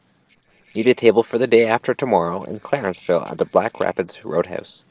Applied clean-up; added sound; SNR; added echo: neural separator model SepFormer DNS4.